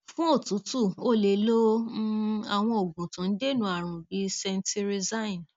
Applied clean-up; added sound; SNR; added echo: none; none; none; none.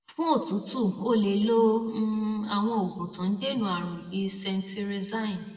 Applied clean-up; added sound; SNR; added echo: none; none; none; reverberation time 1.5 s.